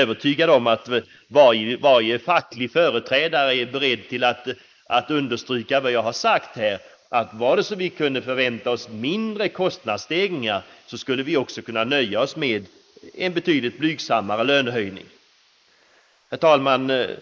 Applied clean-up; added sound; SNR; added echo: neural mask model Resemble Enhance denoiser.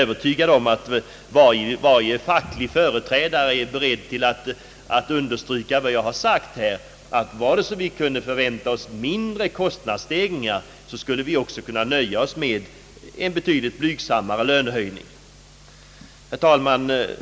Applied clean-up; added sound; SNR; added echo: none; none; none; none.